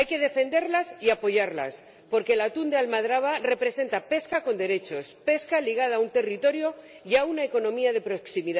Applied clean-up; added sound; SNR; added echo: none; none; none; none.